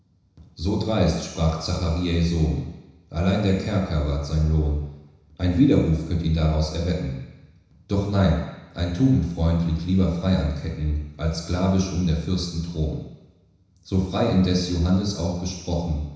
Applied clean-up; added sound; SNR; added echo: none; none; none; reverberation time 1.0 s.